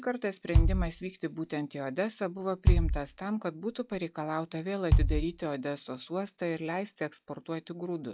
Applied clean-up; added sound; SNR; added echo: classical method log-MMSE.